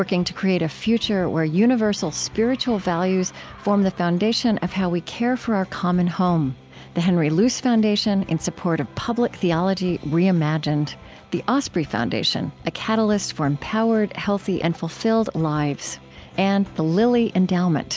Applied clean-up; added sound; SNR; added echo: none; none; none; none.